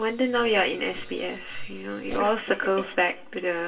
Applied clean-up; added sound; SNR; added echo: none; none; none; reverberation time 0.2 s.